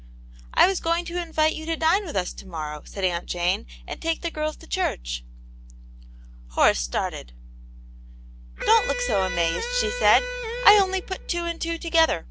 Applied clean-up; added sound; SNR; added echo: none; Electric guitar; 6 dB; none.